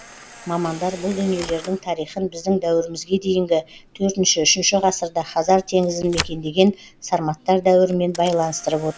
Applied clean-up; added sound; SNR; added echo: none; Camera; 18 dB; none.